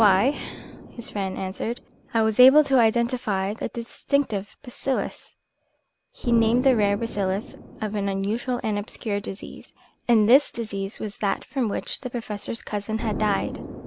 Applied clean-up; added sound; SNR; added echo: none; Explosion; 14 dB; none.